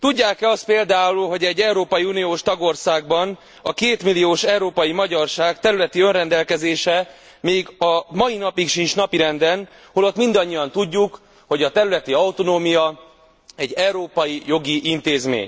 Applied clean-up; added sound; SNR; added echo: none; none; none; none.